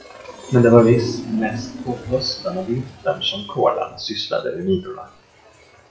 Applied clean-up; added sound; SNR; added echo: classical method WPE with log-MMSE.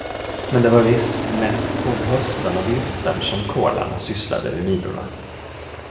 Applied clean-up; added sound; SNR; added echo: none; Aircraft; 5 dB; reverberation time 1.1 s.